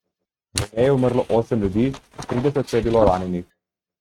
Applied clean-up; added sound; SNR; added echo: neural mask model RNNoise.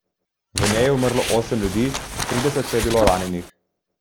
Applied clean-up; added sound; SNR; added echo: none; Crumpling, crinkling; 4 dB; none.